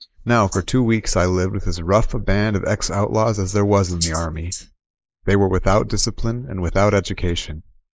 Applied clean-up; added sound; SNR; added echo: neural mask model Resemble Enhance denoiser.